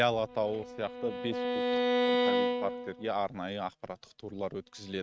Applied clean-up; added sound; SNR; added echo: neural mask model RNNoise.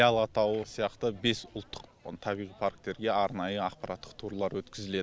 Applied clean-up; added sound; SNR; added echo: none; none; none; none.